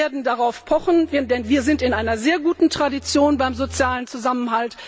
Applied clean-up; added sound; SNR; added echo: none; Bowed string instrument; 17 dB; none.